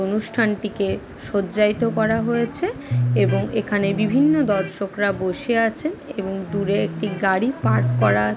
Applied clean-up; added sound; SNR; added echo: none; Electric guitar; 6 dB; none.